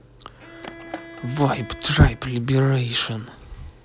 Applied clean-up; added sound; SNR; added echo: none; Bowed string instrument + Skateboard; 18 dB; none.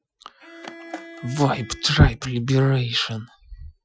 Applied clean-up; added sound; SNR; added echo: classical method Wiener filter.